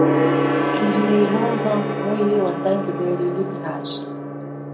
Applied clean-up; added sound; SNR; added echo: none; Gong; 0 dB; reverberation time 0.5 s.